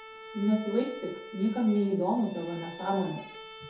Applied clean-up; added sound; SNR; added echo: none; Bowed string instrument; 15 dB; reverberation time 0.5 s.